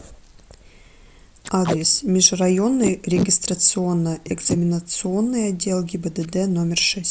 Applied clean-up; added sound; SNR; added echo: none; Packing tape, duct tape; 12 dB; none.